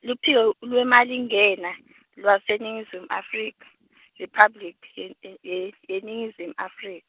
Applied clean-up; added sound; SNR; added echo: none; none; none; none.